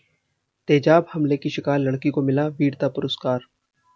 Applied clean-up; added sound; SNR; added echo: none; none; none; none.